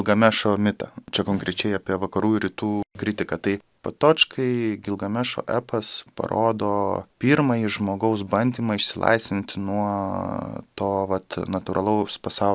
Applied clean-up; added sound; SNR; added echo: none; none; none; none.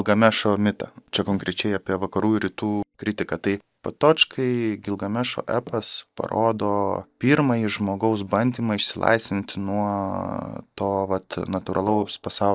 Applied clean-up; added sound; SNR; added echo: neural mask model DeepFilterNet 3.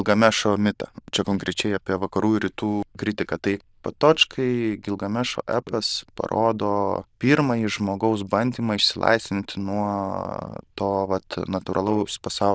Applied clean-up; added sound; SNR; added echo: neural diffusion model UNIVERSE++.